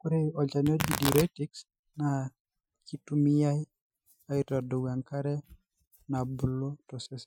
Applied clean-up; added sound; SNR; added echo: classical method Wiener filter.